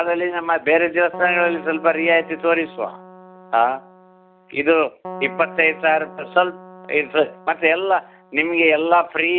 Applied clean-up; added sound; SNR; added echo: none; Keyboard (musical); 18 dB; none.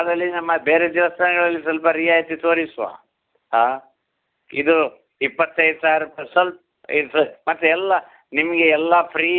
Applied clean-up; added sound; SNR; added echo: none; none; none; none.